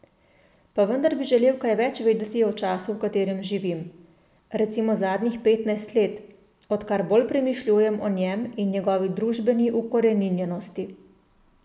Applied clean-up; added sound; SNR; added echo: none; none; none; none.